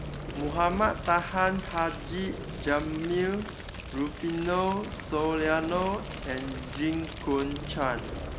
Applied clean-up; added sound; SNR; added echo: none; Fire; 8 dB; none.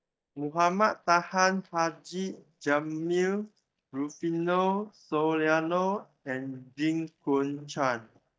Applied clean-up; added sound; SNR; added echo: neural mask model DeepFilterNet 3.